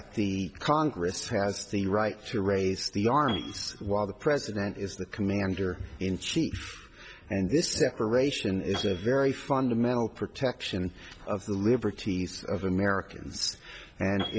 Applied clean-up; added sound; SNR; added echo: none; Piano; 20 dB; none.